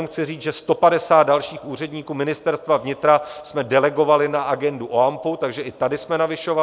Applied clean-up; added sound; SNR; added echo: none; none; none; none.